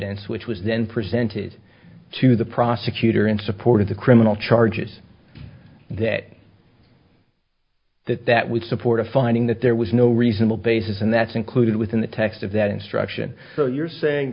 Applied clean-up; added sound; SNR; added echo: none; none; none; none.